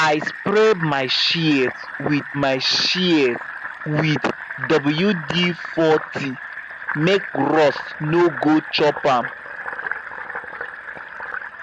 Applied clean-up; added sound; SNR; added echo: none; Fill (with liquid); 10 dB; none.